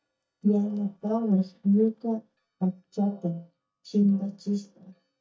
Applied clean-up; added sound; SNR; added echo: neural mask model DeepFilterNet 3.